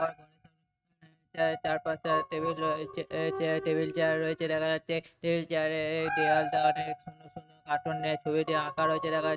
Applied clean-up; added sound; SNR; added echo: neural mask model RNNoise.